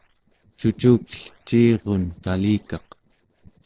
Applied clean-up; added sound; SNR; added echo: neural separator model SepFormer DNS4.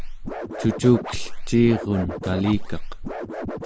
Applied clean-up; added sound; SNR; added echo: none; Scratching (performance technique); 5 dB; none.